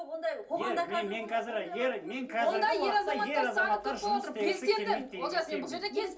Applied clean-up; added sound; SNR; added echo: none; none; none; reverberation time 0.3 s.